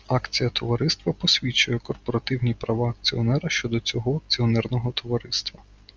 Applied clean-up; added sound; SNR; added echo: none; none; none; none.